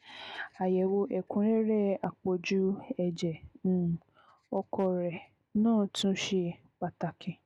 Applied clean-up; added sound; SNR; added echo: none; none; none; none.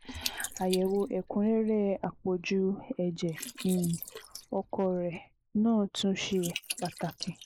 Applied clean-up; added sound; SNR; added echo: neural mask model Resemble Enhance denoiser.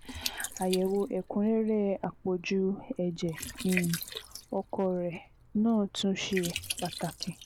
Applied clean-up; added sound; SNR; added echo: none; Liquid; 11 dB; none.